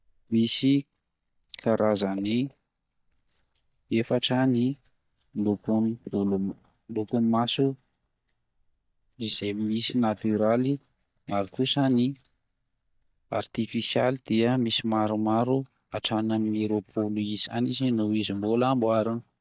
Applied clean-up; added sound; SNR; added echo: neural mask model DeepFilterNet 3.